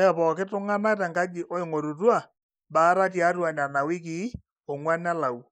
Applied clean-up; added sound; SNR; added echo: neural mask model Resemble Enhance denoiser.